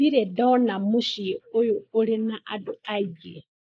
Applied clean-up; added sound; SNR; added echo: neural mask model Resemble Enhance denoiser.